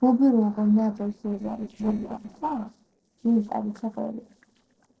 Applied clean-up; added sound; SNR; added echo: neural separator model SepFormer DNS4.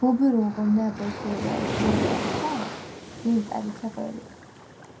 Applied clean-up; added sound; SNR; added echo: none; Waves, surf; 5 dB; reverberation time 0.3 s.